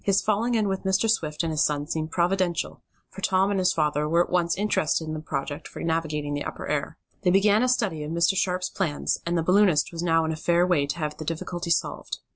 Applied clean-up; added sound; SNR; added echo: none; none; none; none.